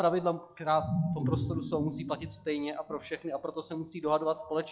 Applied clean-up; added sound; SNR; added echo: classical method log-MMSE.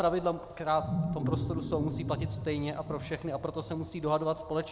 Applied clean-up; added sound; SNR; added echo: none; Wild animals; 4 dB; none.